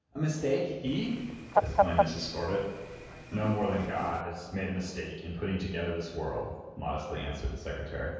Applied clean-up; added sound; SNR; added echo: none; Fowl; -1 dB; reverberation time 1.2 s.